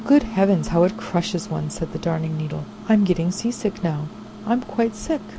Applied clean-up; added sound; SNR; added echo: none; Microwave oven; 14 dB; none.